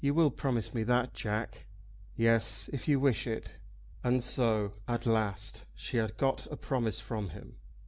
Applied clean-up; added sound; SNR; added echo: none; none; none; none.